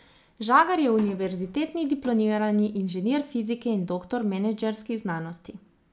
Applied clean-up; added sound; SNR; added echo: none; none; none; none.